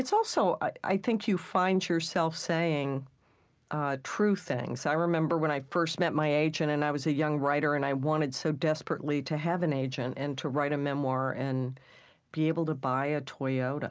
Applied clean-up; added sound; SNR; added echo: none; none; none; none.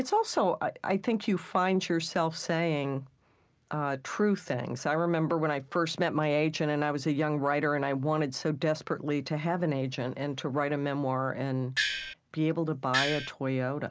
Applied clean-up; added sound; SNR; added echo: none; Gong; 1 dB; none.